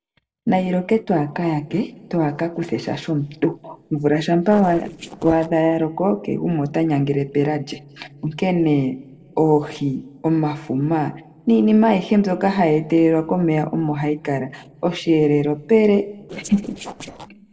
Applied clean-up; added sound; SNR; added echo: neural separator model SepFormer DNS4.